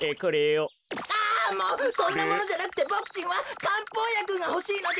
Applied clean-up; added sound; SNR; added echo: none; none; none; none.